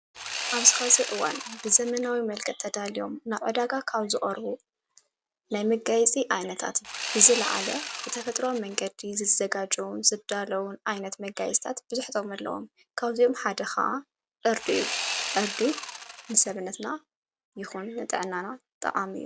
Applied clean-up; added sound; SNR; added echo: none; Sawing; 6 dB; none.